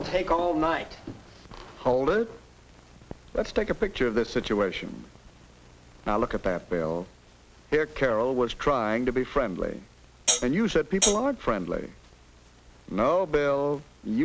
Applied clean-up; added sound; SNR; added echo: none; Hi-hat; -2 dB; none.